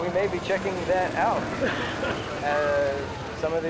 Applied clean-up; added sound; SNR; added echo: none; Aircraft; 8 dB; none.